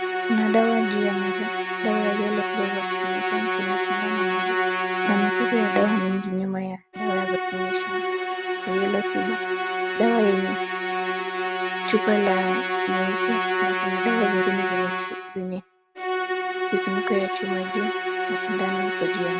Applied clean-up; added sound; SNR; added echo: none; Musical instrument; -1 dB; none.